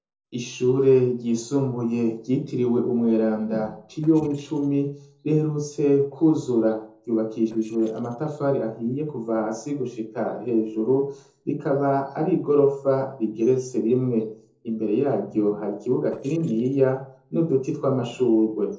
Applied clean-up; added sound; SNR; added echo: neural separator model SepFormer DNS4.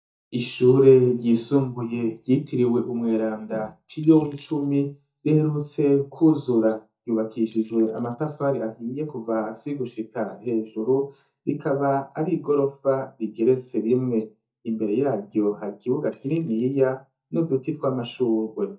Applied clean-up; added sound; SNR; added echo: neural mask model DeepFilterNet 3.